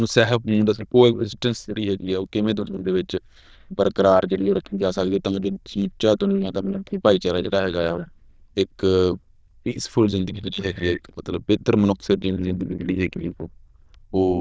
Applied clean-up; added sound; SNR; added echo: neural diffusion model UNIVERSE++.